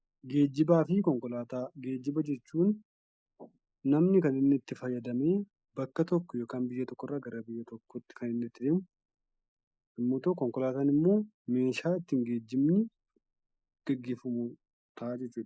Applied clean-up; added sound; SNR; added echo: neural mask model Resemble Enhance denoiser.